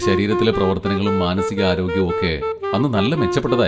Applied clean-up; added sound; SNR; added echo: none; Wind instrument, woodwind instrument; 4 dB; reverberation time 0.5 s.